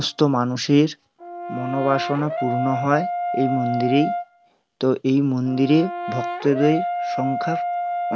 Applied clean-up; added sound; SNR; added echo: none; Brass instrument; 5 dB; none.